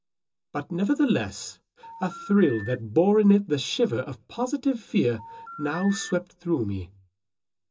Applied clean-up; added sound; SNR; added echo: none; Telephone; 15 dB; reverberation time 0.2 s.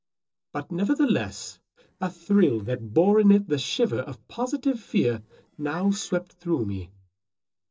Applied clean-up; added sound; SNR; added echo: neural separator model SepFormer DNS4.